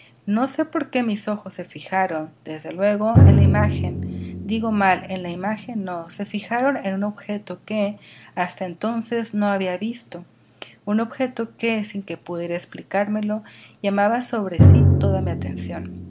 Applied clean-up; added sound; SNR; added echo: none; Drum; -1 dB; none.